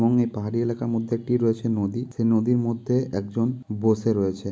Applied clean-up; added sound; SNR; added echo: none; none; none; none.